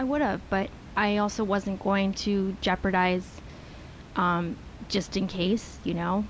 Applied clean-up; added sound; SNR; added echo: none; Water; 16 dB; none.